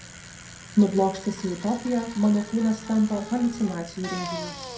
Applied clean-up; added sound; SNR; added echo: none; Bicycle; 14 dB; reverberation time 0.4 s.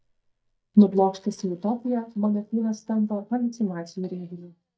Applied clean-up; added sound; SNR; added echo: neural mask model DeepFilterNet 3.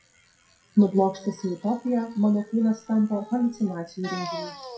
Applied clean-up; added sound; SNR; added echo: classical method WPE with log-MMSE.